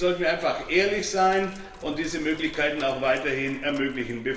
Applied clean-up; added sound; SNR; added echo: none; Sink (filling or washing); 17 dB; reverberation time 1.1 s.